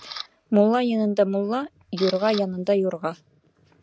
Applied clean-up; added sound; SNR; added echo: none; Camera; 18 dB; none.